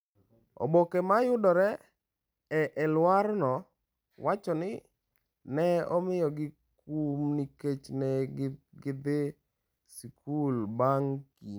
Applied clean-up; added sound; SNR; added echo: none; none; none; none.